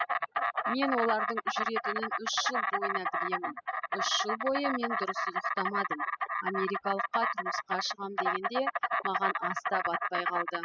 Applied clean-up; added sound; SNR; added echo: classical method spectral subtraction.